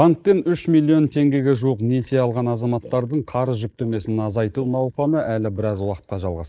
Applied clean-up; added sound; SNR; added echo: neural mask model Resemble Enhance denoiser.